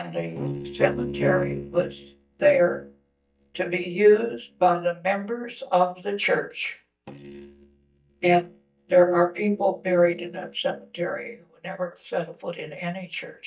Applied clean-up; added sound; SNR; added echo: neural mask model DeepFilterNet 3.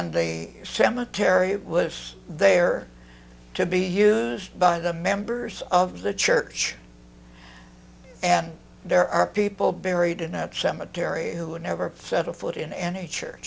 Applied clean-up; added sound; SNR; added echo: none; none; none; none.